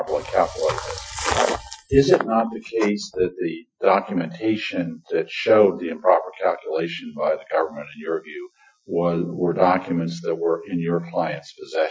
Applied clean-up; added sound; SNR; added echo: classical method Wiener filter.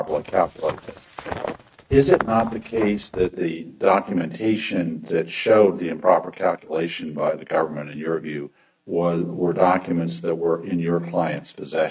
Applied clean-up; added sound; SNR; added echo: neural mask model RNNoise.